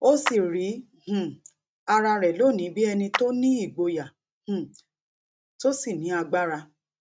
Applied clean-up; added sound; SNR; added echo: neural mask model RNNoise.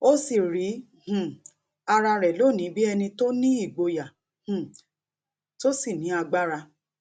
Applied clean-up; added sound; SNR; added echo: none; none; none; none.